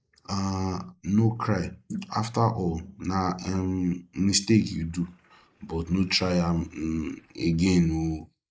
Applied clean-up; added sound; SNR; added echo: neural mask model Resemble Enhance denoiser.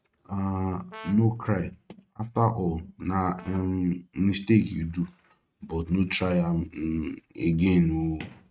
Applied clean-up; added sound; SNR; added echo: neural mask model RNNoise.